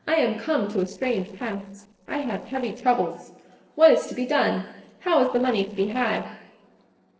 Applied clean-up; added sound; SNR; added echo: neural separator model SepFormer DNS4.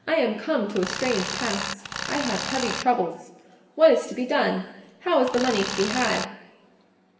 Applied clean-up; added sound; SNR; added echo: none; Tools; 6 dB; reverberation time 1.1 s.